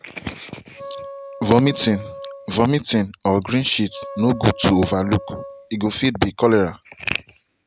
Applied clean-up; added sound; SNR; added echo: none; Wind instrument, woodwind instrument; 16 dB; none.